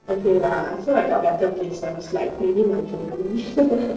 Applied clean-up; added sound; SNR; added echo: neural separator model SepFormer DNS4.